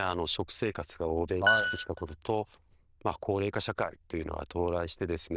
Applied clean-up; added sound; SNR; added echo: neural diffusion model UNIVERSE++.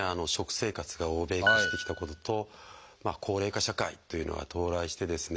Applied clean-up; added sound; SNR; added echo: none; Piano; -1 dB; none.